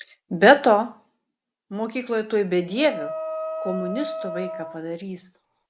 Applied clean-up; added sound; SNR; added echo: none; Wind instrument, woodwind instrument; 9 dB; none.